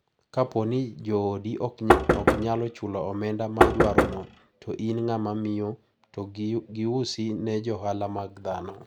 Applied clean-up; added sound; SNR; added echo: none; Knock; -5 dB; none.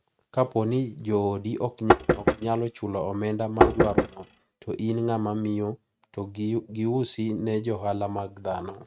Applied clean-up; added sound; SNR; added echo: neural mask model RNNoise.